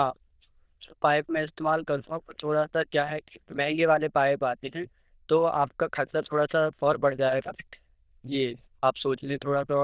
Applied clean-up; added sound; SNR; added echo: neural diffusion model UNIVERSE++.